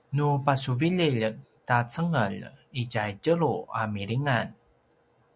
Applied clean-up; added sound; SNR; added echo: none; none; none; none.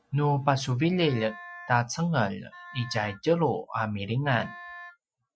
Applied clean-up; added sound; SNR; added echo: classical method Wiener filter.